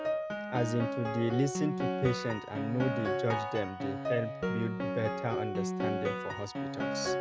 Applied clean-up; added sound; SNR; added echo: none; Piano; 0 dB; none.